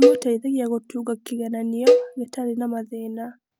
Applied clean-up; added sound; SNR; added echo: none; Cowbell; -2 dB; none.